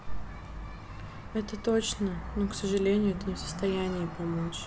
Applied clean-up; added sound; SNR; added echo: none; Alarm; 12 dB; none.